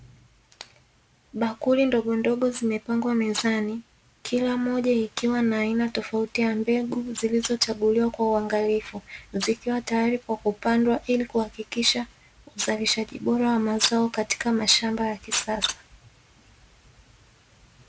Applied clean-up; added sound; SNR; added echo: none; none; none; none.